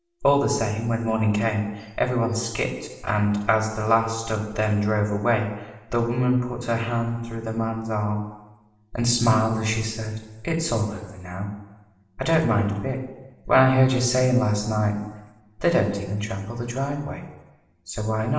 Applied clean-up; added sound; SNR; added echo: none; none; none; reverberation time 1.1 s.